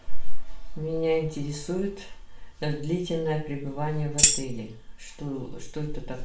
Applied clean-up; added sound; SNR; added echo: none; Tambourine; -1 dB; reverberation time 0.4 s.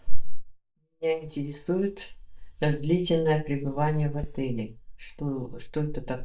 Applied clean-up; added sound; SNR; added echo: neural mask model DeepFilterNet 3.